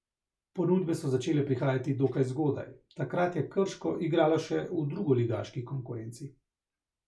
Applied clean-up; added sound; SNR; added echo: none; none; none; none.